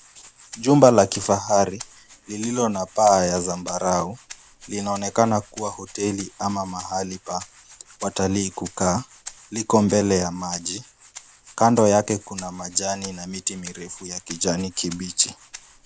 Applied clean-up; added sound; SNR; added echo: none; Rattle (instrument); 20 dB; none.